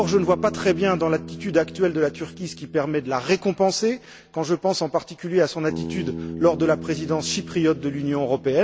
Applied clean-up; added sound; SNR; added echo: none; Bass guitar; 12 dB; none.